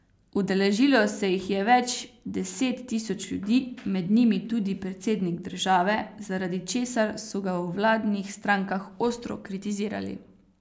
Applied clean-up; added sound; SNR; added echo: none; none; none; none.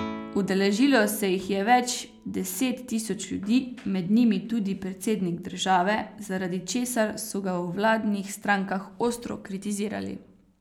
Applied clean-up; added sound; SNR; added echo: none; Guitar; 20 dB; none.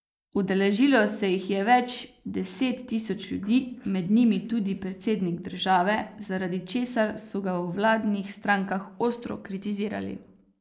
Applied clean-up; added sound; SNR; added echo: neural mask model Resemble Enhance denoiser.